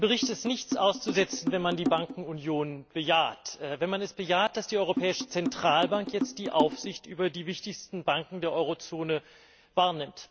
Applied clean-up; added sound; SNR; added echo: none; Drum; 5 dB; none.